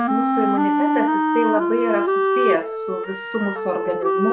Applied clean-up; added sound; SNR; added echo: none; Wind instrument, woodwind instrument; -4 dB; none.